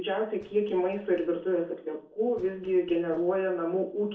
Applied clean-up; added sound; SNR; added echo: neural separator model SepFormer DNS4.